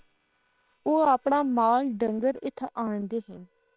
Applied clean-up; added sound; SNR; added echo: neural separator model SepFormer WHAM!.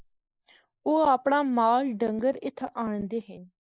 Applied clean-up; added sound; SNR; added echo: neural mask model Resemble Enhance denoiser.